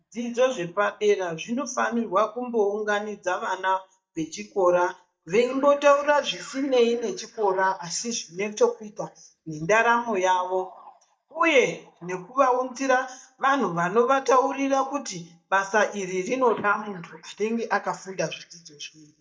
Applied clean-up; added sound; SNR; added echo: neural mask model DeepFilterNet 3.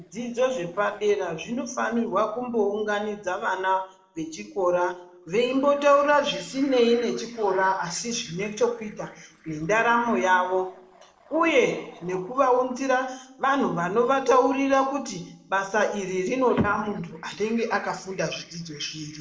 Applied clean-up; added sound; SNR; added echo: neural separator model SepFormer DNS4.